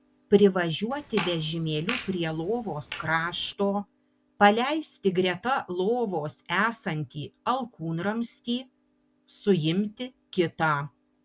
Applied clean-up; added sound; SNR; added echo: none; Fart; 11 dB; none.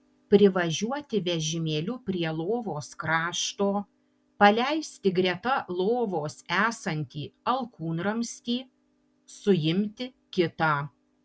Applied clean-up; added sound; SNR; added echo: none; none; none; none.